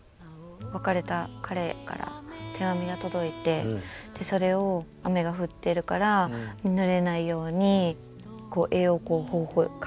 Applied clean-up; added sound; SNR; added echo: none; none; none; none.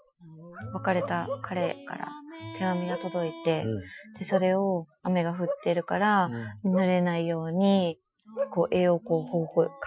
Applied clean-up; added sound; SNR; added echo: classical method Wiener filter.